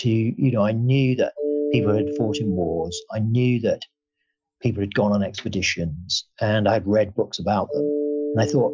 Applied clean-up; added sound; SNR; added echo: classical method Wiener filter.